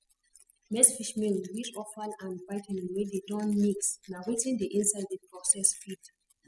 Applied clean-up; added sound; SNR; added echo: classical method spectral subtraction.